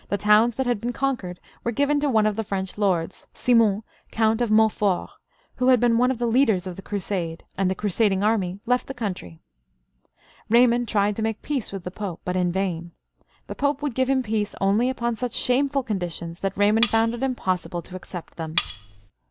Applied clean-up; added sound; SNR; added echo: none; Cutlery, silverware; 1 dB; none.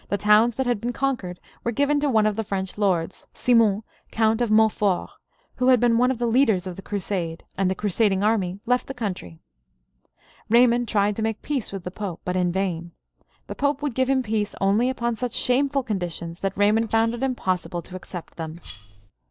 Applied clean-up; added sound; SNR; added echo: neural separator model SepFormer DNS4.